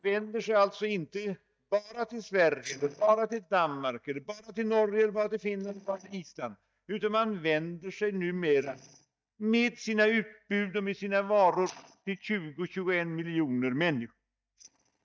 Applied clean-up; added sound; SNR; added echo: neural mask model DeepFilterNet 3.